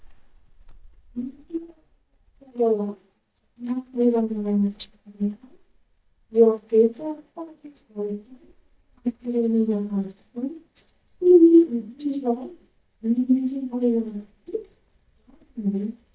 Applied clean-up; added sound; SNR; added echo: neural mask model DeepFilterNet 3.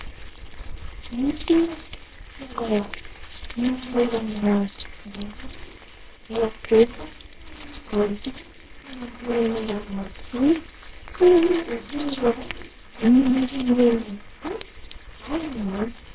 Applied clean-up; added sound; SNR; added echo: neural separator model SepFormer WHAMR!.